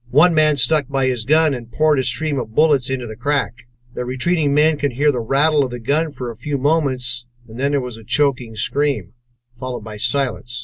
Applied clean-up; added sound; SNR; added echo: none; none; none; none.